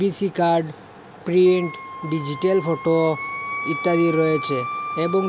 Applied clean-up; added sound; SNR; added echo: none; Wind instrument, woodwind instrument; 10 dB; none.